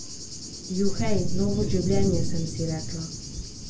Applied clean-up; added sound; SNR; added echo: none; Thunder / Cricket; 6 dB; reverberation time 0.2 s.